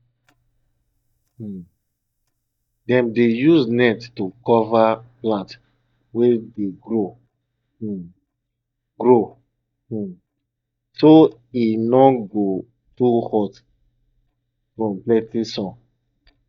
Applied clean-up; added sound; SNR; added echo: neural mask model DeepFilterNet 3.